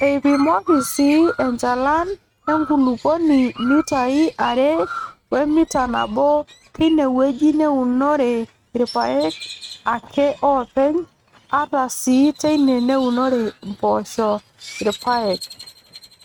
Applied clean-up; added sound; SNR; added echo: neural mask model RNNoise.